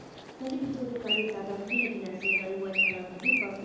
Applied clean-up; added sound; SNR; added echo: none; Bird; -3 dB; reverberation time 1.0 s.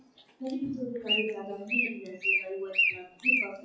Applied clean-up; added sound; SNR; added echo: classical method WPE with log-MMSE.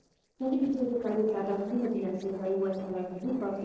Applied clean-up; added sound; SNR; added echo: neural separator model SepFormer DNS4.